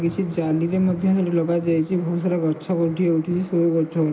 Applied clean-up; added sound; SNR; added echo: none; none; none; none.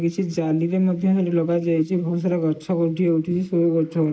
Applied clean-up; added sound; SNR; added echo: neural mask model Resemble Enhance denoiser.